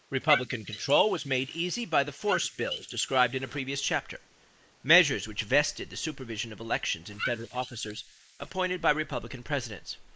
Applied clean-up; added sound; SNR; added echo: neural mask model Resemble Enhance denoiser.